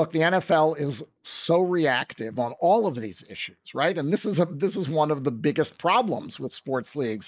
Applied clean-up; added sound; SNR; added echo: neural mask model Resemble Enhance denoiser.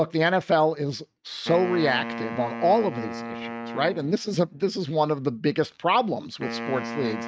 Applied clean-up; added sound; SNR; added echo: neural mask model RNNoise.